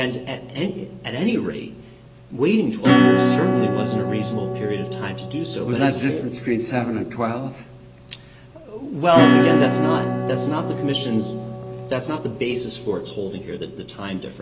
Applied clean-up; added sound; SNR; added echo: none; Acoustic guitar / Strum; 0 dB; none.